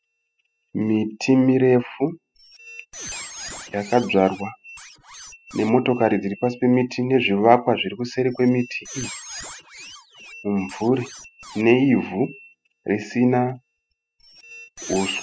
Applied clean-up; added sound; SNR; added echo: classical method spectral subtraction.